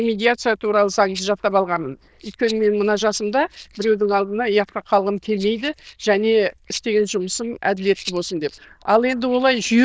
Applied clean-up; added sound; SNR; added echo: neural diffusion model UNIVERSE++.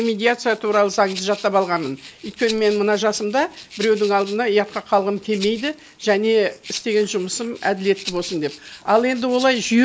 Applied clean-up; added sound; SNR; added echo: neural mask model Resemble Enhance denoiser.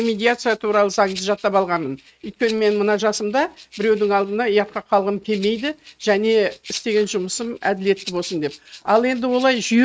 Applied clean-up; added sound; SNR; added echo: neural mask model RNNoise.